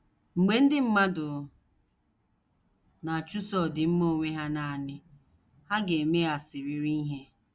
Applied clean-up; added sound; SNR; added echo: none; none; none; none.